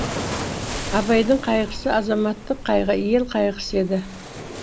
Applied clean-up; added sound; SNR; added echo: none; Waves, surf; 9 dB; none.